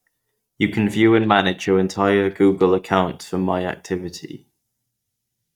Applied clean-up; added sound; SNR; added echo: neural mask model DeepFilterNet 3.